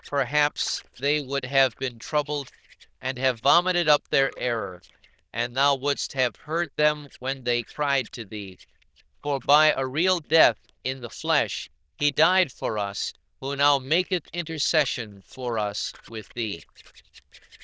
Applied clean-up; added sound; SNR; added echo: neural diffusion model UNIVERSE++.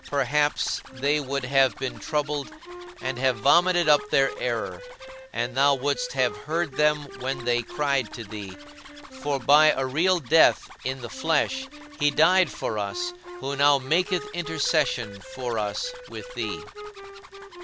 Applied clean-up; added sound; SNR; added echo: none; Wind instrument, woodwind instrument + Zipper (clothing); 14 dB; none.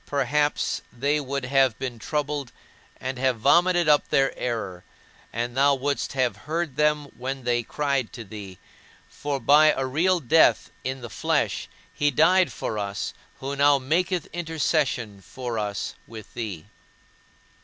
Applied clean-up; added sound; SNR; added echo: none; none; none; none.